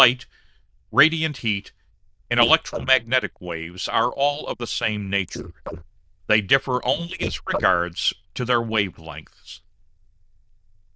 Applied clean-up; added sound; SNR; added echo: neural diffusion model UNIVERSE++.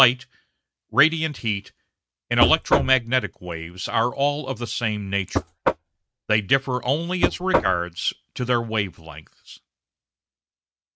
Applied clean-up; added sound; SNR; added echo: neural mask model RNNoise.